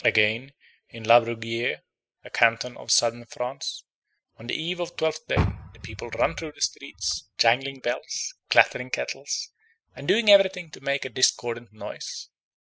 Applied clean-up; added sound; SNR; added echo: classical method spectral subtraction.